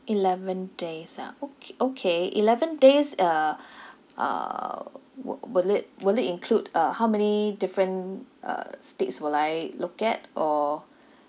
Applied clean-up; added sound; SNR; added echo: none; none; none; none.